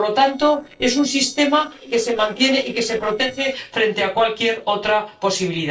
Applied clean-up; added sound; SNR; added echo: neural separator model SepFormer DNS4.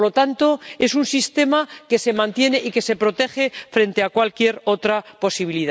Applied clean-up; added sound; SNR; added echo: none; none; none; none.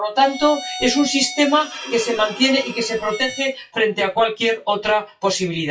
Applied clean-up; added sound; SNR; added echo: classical method WPE with log-MMSE.